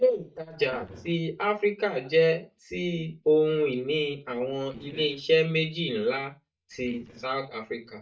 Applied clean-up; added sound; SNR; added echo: neural mask model DeepFilterNet 3.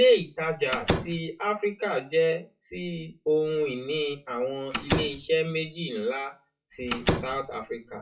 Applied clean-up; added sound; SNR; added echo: classical method WPE with log-MMSE.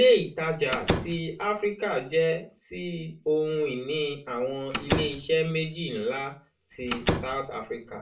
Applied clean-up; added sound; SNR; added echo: none; Slam; 4 dB; reverberation time 0.3 s.